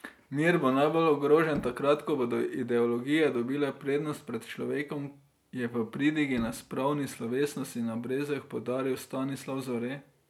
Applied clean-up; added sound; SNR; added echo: none; Bowed string instrument; 19 dB; none.